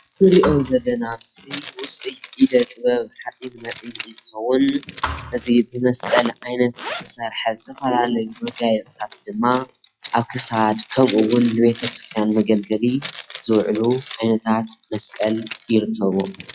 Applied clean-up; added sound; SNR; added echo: classical method log-MMSE.